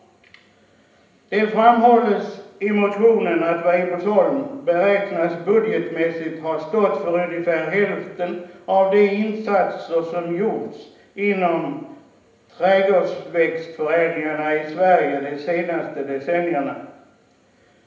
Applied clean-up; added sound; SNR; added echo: none; none; none; reverberation time 0.8 s.